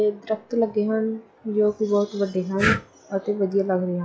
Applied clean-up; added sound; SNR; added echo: classical method log-MMSE.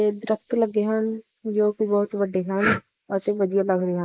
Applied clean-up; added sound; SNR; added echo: neural mask model Resemble Enhance denoiser.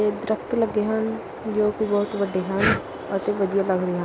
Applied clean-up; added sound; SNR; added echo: none; Breathing; 9 dB; none.